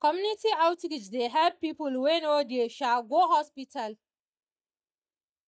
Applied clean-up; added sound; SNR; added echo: neural mask model DeepFilterNet 3.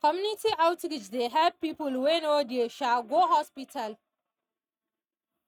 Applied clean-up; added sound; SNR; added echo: neural mask model RNNoise.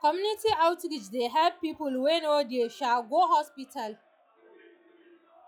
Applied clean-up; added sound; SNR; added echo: classical method log-MMSE.